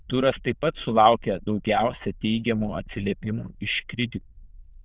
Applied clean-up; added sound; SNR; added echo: neural diffusion model UNIVERSE++.